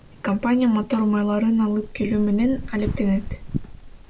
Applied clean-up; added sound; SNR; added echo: none; Fire; 11 dB; none.